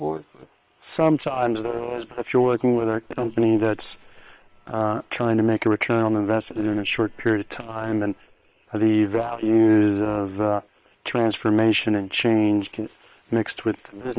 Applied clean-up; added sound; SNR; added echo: neural separator model SepFormer WHAM!.